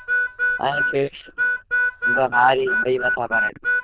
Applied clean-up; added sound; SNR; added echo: neural diffusion model UNIVERSE++.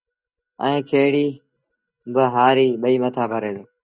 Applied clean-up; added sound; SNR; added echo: neural mask model DeepFilterNet 3.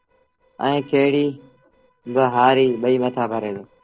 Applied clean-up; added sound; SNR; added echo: neural separator model SepFormer DNS4.